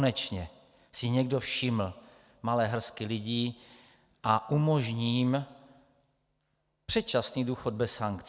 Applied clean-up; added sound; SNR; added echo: none; none; none; none.